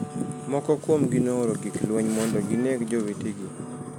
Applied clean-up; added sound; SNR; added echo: none; Wind instrument, woodwind instrument; 17 dB; none.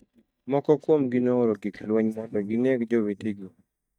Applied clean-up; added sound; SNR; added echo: neural mask model DeepFilterNet 3.